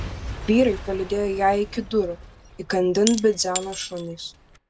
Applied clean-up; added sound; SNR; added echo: none; Shatter / Crushing + Shatter / Crushing / Boom; 12 dB; none.